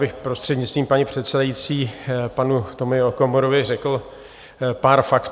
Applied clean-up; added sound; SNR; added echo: none; none; none; none.